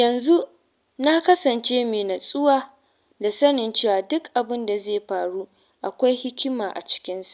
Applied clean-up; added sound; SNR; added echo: none; none; none; none.